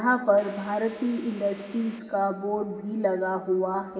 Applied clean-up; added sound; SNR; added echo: none; Vehicle; 19 dB; reverberation time 1.6 s.